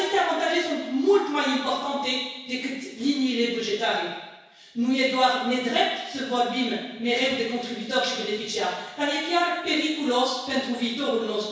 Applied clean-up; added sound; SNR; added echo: none; none; none; reverberation time 1.1 s.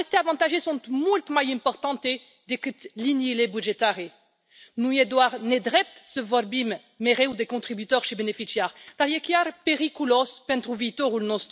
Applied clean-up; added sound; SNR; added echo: none; none; none; none.